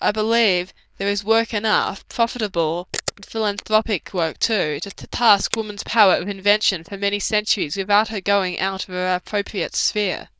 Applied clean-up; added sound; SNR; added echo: neural diffusion model UNIVERSE++.